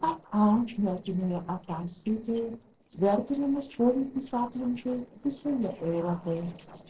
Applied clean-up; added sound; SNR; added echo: neural separator model SepFormer DNS4.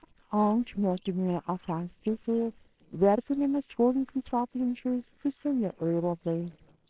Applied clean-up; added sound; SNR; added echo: neural separator model SepFormer WHAMR!.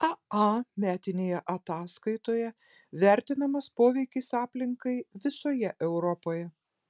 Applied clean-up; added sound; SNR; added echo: none; none; none; none.